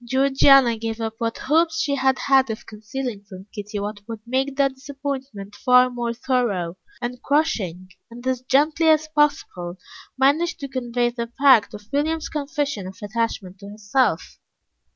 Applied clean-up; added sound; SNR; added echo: none; none; none; none.